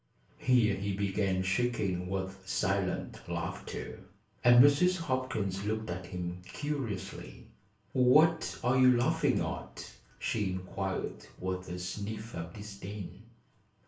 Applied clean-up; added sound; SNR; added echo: none; none; none; reverberation time 0.3 s.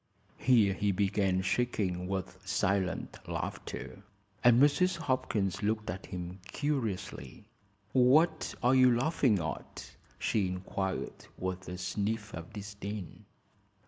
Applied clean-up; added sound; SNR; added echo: none; none; none; none.